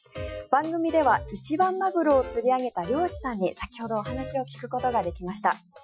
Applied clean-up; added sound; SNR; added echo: classical method Wiener filter.